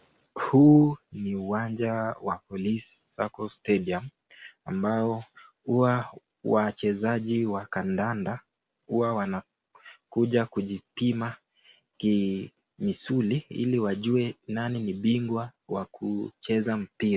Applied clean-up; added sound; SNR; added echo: none; none; none; none.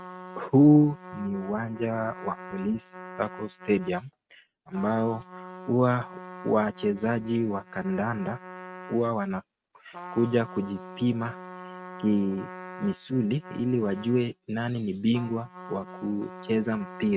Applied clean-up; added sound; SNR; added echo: neural mask model RNNoise.